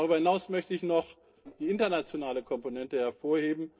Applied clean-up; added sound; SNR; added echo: neural separator model SepFormer DNS4.